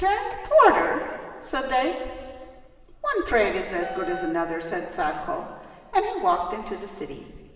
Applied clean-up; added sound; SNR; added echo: none; Wind instrument, woodwind instrument; 12 dB; reverberation time 2.1 s.